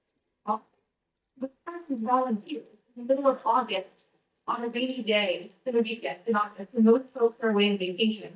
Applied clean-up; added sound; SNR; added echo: neural mask model DeepFilterNet 3.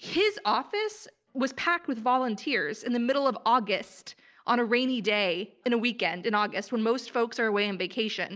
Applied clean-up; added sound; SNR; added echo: none; none; none; none.